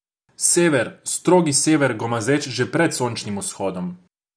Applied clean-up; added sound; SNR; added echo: none; none; none; none.